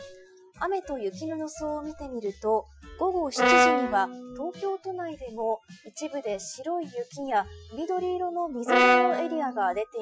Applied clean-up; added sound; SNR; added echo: classical method Wiener filter.